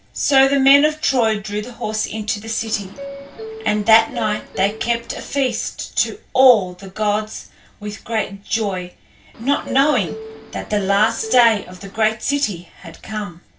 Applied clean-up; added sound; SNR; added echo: none; Subway, metro, underground; 13 dB; reverberation time 0.2 s.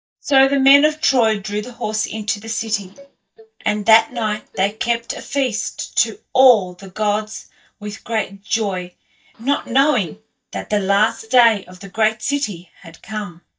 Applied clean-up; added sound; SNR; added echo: neural mask model DeepFilterNet 3.